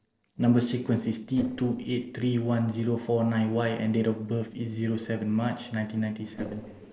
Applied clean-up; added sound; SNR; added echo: neural separator model SepFormer DNS4.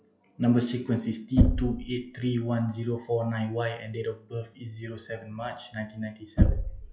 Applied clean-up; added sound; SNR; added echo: classical method log-MMSE.